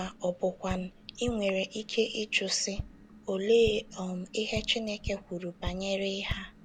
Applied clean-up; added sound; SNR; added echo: none; Tap; 12 dB; none.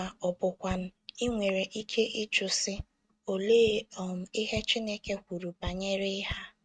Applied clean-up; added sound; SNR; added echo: neural mask model RNNoise.